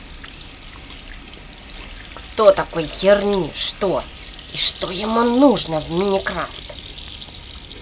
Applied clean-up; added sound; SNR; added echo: none; Sink (filling or washing) / Hands; 17 dB; none.